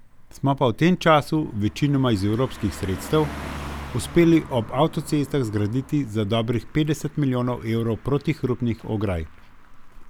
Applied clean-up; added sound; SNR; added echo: none; Car passing by; 17 dB; none.